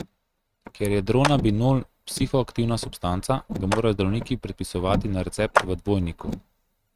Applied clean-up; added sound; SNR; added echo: neural mask model RNNoise.